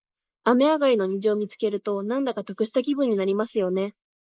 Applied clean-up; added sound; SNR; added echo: neural mask model Resemble Enhance denoiser.